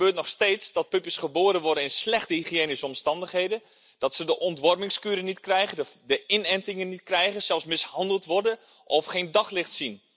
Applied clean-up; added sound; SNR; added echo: none; none; none; none.